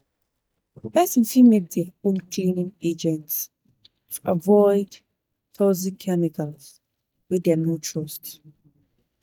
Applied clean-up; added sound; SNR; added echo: neural mask model DeepFilterNet 3.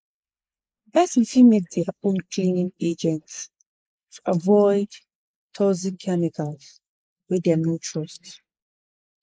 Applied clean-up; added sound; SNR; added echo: neural mask model Resemble Enhance denoiser.